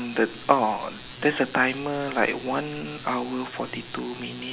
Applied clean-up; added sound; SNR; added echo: none; none; none; none.